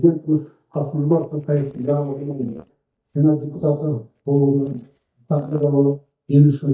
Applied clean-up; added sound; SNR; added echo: neural mask model DeepFilterNet 3.